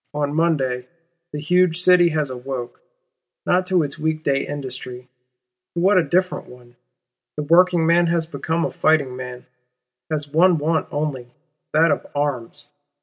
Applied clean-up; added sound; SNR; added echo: none; none; none; none.